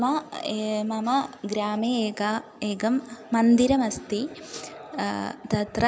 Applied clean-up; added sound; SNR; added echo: none; none; none; none.